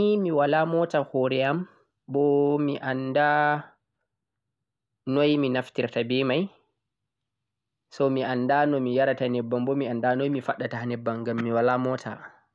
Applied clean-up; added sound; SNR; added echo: none; none; none; none.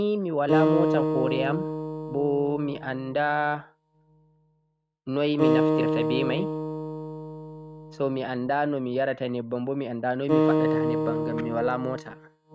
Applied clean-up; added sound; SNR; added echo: neural mask model RNNoise.